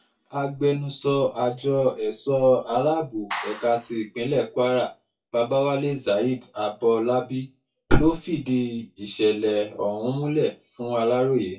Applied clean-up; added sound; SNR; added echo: classical method WPE with log-MMSE.